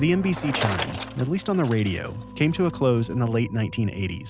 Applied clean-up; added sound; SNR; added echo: none; Bicycle; 12 dB; none.